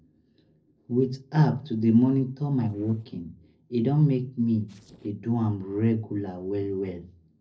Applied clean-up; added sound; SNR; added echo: neural separator model SepFormer DNS4.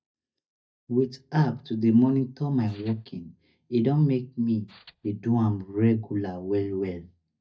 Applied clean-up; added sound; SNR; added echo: neural mask model DeepFilterNet 3.